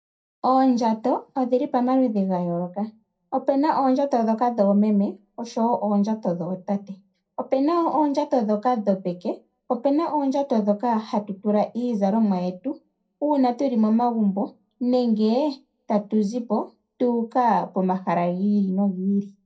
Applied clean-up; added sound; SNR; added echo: none; none; none; reverberation time 0.2 s.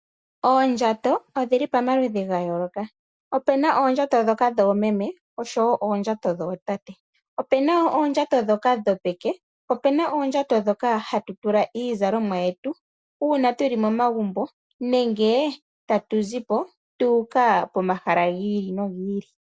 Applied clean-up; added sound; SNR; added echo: none; none; none; none.